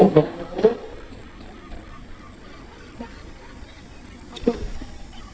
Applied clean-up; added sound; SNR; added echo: neural mask model DeepFilterNet 3.